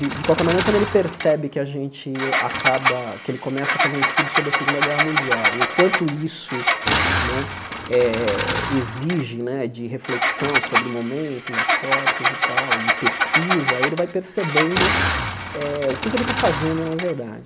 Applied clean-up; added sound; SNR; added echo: none; Engine; -1 dB; none.